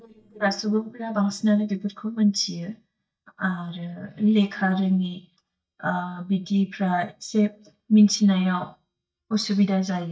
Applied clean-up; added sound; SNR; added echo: neural mask model DeepFilterNet 3.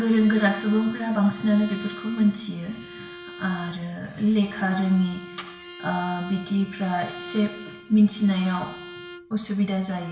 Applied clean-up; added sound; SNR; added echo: none; Bowed string instrument; 16 dB; reverberation time 0.8 s.